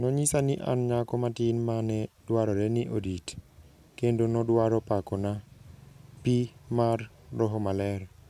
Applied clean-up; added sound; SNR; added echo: none; none; none; none.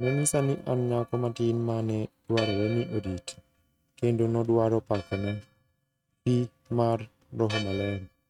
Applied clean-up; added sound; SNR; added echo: neural mask model RNNoise.